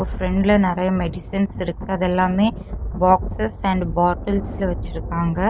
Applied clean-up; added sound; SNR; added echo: none; Thunder; 8 dB; none.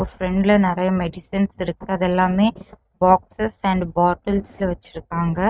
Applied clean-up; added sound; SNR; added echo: neural mask model RNNoise.